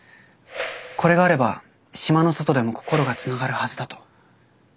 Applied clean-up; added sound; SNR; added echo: none; Whoosh, swoosh, swish; 12 dB; none.